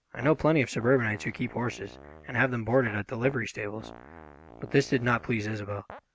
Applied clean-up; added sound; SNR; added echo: none; Fart; 19 dB; none.